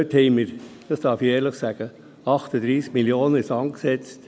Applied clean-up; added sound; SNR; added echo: none; none; none; none.